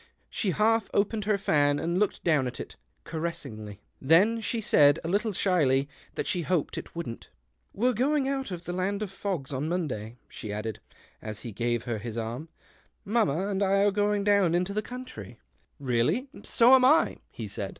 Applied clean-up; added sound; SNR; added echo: none; none; none; none.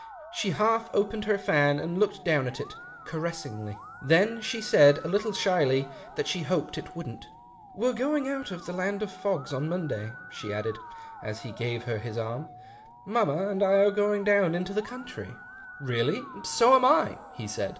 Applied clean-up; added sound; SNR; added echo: none; Musical instrument; 18 dB; reverberation time 1.1 s.